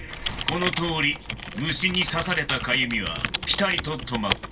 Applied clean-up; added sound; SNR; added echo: none; Computer keyboard; 5 dB; reverberation time 0.1 s.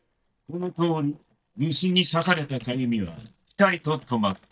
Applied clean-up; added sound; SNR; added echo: neural mask model DeepFilterNet 3.